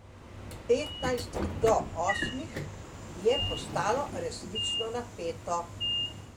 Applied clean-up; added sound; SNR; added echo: none; Sliding door / Train; 4 dB; none.